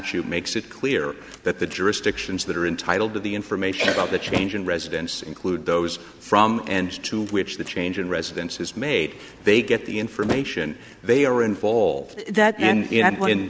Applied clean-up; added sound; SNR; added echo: none; Slam; 18 dB; none.